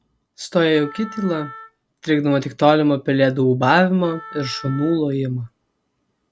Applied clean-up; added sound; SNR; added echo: none; Wind instrument, woodwind instrument; 19 dB; none.